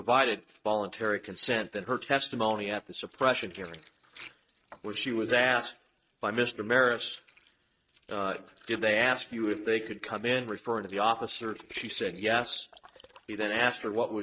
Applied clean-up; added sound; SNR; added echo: neural mask model RNNoise.